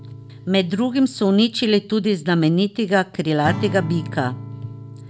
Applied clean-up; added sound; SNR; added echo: none; Acoustic guitar / Strum; 13 dB; none.